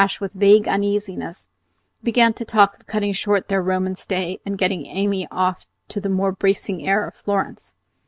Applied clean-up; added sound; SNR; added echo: none; none; none; none.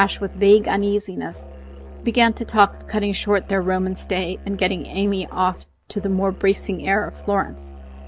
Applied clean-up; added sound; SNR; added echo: none; Musical instrument; 16 dB; none.